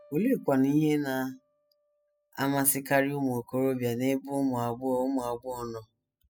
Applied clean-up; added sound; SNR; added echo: classical method spectral subtraction.